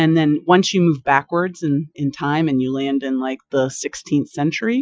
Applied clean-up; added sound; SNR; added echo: classical method Wiener filter.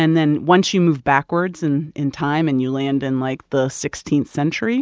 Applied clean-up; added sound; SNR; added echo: none; none; none; none.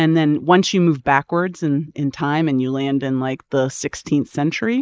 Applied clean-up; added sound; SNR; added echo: neural mask model Resemble Enhance denoiser.